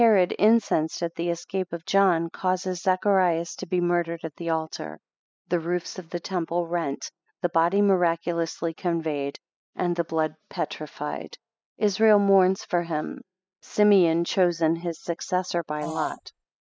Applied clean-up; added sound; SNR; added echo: classical method spectral subtraction.